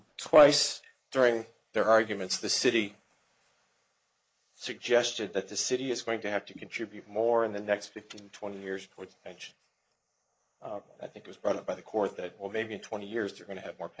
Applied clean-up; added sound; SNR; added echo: neural mask model Resemble Enhance denoiser.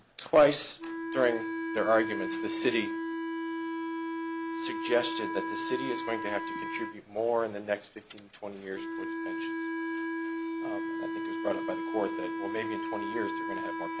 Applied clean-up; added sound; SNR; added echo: none; Wind instrument, woodwind instrument; 3 dB; none.